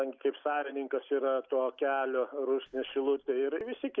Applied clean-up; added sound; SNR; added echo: none; none; none; none.